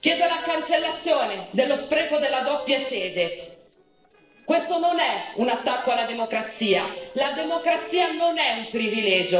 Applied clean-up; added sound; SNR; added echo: neural separator model SepFormer DNS4.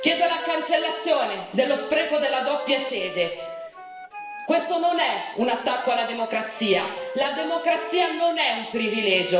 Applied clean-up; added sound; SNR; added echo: none; Wind instrument, woodwind instrument; 13 dB; reverberation time 0.9 s.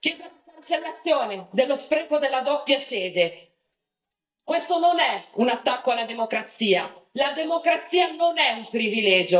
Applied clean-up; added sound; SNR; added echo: neural mask model DeepFilterNet 3.